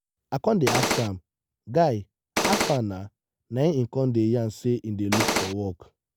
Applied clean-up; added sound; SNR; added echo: none; Gunshot, gunfire; -2 dB; none.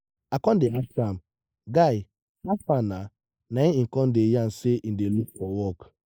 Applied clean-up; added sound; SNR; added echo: neural mask model Resemble Enhance denoiser.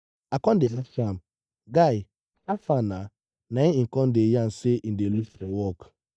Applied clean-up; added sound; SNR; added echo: neural mask model DeepFilterNet 3.